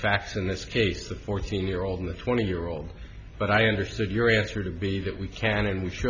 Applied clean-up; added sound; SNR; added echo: none; none; none; none.